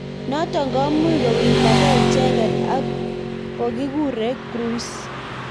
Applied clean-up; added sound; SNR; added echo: none; Motorcycle / Traffic noise, roadway noise; -2 dB; none.